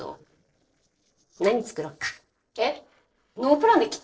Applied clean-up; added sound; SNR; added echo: neural separator model SepFormer DNS4.